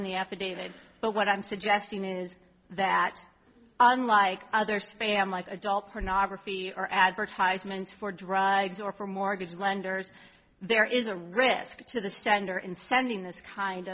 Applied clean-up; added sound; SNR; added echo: none; none; none; none.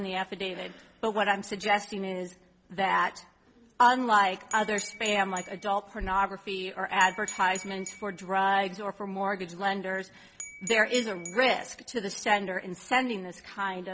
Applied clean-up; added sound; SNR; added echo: none; Glass / Bell; 14 dB; none.